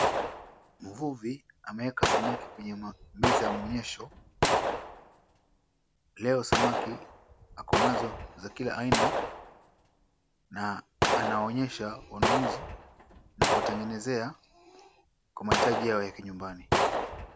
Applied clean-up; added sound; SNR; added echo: none; Gunshot, gunfire; -4 dB; none.